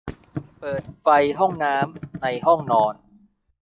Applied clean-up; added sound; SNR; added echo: classical method log-MMSE.